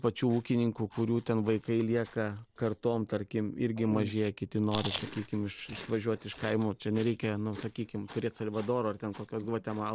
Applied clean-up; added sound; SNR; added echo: none; Chewing, mastication; 10 dB; none.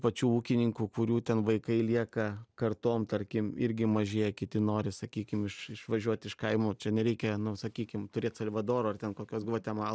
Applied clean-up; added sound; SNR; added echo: none; none; none; none.